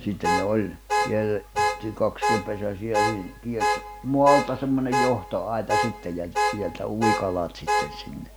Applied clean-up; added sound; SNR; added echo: none; Alarm / Car; 1 dB; none.